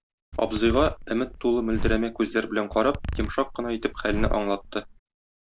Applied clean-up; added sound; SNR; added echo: none; Zipper (clothing); 5 dB; none.